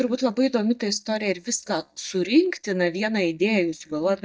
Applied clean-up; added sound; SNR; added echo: neural mask model DeepFilterNet 3.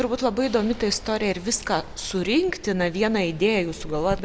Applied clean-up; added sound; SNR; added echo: none; none; none; none.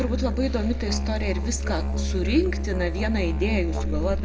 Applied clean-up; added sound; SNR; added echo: none; Musical instrument; -1 dB; reverberation time 0.2 s.